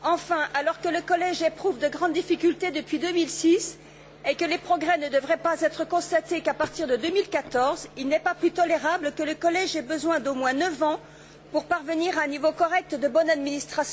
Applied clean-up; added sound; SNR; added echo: none; none; none; none.